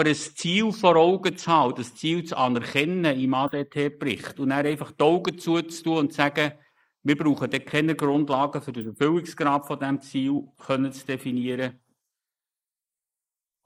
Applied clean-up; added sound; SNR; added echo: neural mask model Resemble Enhance denoiser.